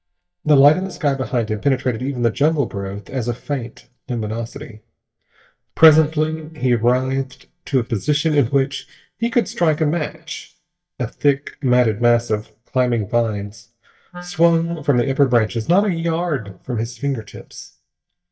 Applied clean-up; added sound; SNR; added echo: neural mask model DeepFilterNet 3.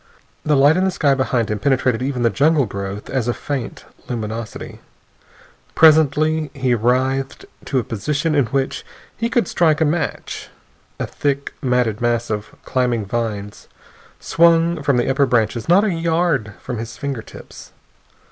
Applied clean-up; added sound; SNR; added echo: none; none; none; none.